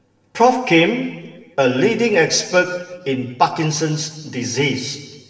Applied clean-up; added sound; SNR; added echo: none; none; none; reverberation time 1.4 s.